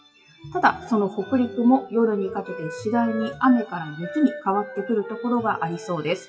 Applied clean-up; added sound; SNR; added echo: classical method WPE with log-MMSE.